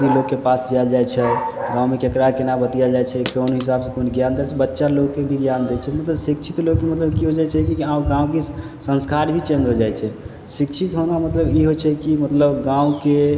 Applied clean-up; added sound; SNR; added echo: none; Dog; 10 dB; none.